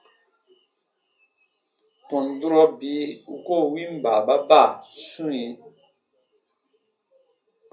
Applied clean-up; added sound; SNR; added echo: none; none; none; reverberation time 0.4 s.